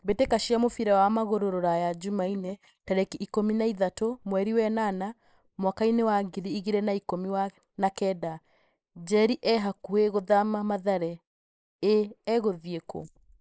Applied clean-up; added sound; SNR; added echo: neural mask model Resemble Enhance denoiser.